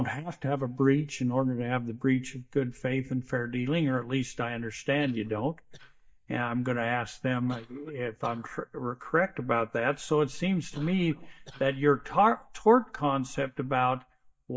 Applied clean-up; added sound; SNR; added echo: neural mask model DeepFilterNet 3.